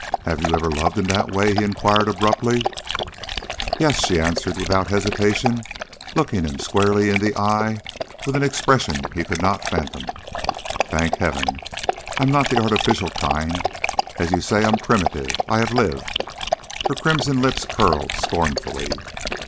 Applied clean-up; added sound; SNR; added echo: none; Dog; 5 dB; none.